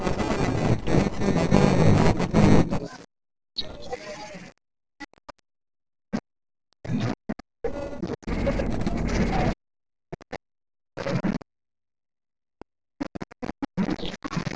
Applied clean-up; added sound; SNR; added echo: neural separator model SepFormer DNS4.